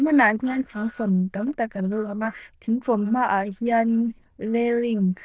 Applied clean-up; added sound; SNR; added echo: neural diffusion model UNIVERSE++.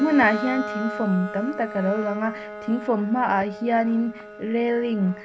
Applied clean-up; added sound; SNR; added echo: none; Bowed string instrument; 11 dB; none.